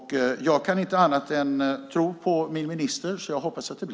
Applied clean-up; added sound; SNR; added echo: none; none; none; none.